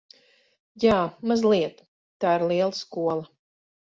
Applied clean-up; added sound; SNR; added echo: none; none; none; none.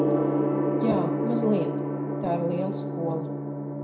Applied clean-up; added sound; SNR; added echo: none; Gong; -4 dB; reverberation time 0.5 s.